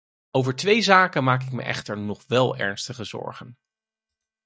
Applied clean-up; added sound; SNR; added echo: neural mask model DeepFilterNet 3.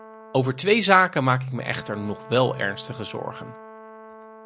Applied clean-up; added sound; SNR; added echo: none; Brass instrument; 19 dB; none.